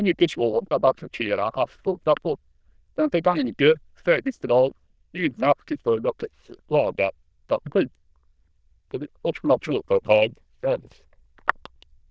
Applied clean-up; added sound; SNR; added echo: neural diffusion model UNIVERSE++.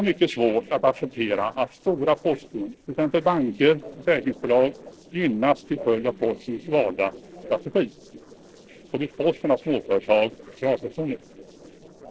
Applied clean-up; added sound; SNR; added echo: neural separator model SepFormer DNS4.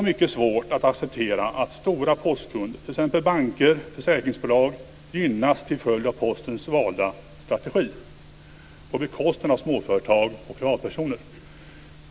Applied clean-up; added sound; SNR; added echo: none; none; none; none.